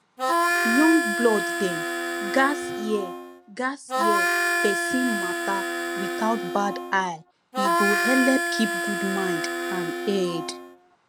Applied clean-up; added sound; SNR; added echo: none; Harmonica; -1 dB; none.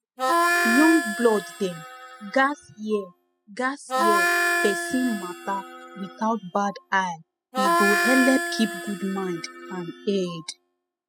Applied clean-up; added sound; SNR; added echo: classical method spectral subtraction.